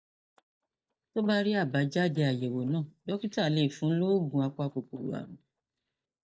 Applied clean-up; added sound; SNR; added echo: neural mask model DeepFilterNet 3.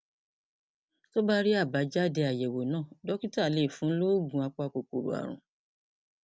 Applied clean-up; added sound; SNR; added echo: none; none; none; none.